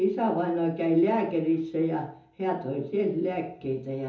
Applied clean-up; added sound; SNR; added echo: none; none; none; reverberation time 0.5 s.